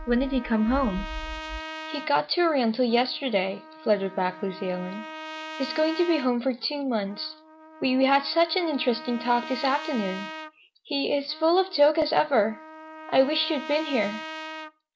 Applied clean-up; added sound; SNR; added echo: none; Trumpet; 14 dB; none.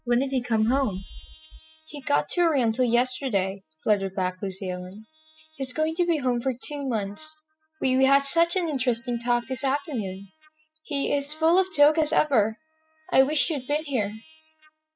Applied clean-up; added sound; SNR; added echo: classical method spectral subtraction.